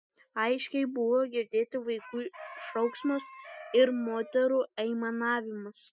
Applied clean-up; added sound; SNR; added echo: classical method spectral subtraction.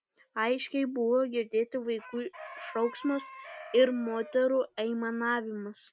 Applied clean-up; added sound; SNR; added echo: none; Chicken, rooster; 16 dB; none.